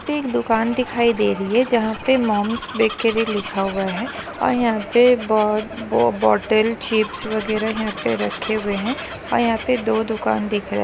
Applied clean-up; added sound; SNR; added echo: none; Bird vocalization, bird call, bird song + Scratching (performance technique); 13 dB; none.